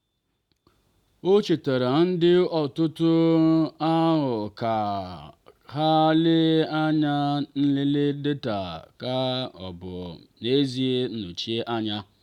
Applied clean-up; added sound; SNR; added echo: none; none; none; none.